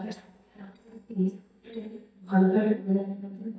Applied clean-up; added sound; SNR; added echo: neural mask model DeepFilterNet 3.